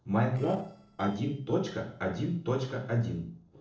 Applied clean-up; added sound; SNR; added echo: neural separator model SepFormer DNS4.